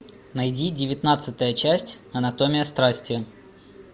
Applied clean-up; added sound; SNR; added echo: none; none; none; none.